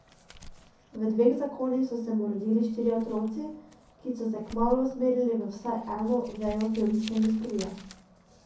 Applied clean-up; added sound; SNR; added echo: none; Crumpling, crinkling; 18 dB; reverberation time 0.6 s.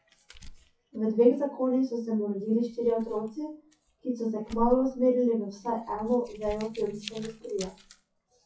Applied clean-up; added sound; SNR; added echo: classical method WPE with log-MMSE.